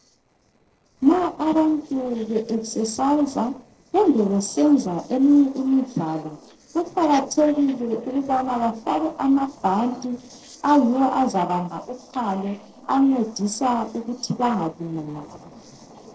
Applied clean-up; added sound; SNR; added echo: neural separator model SepFormer DNS4.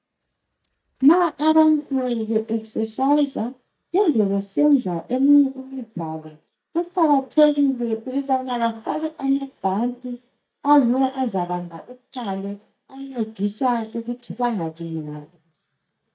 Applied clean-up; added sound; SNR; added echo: neural mask model DeepFilterNet 3.